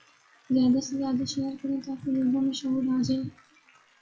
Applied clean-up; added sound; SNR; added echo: classical method WPE with log-MMSE.